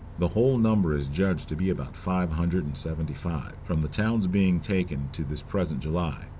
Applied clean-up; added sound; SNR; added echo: none; Bus; 14 dB; none.